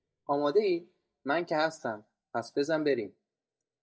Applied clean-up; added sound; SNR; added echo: neural mask model DeepFilterNet 3.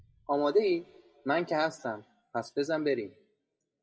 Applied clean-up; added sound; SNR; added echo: classical method WPE with log-MMSE.